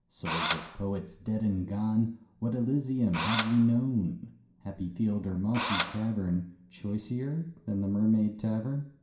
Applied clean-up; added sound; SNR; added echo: none; Engine / Drill; 1 dB; reverberation time 0.5 s.